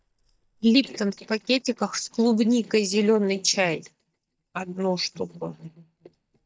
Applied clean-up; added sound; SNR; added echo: neural mask model DeepFilterNet 3.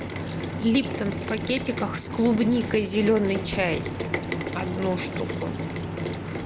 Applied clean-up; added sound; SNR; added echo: none; Rain; 9 dB; none.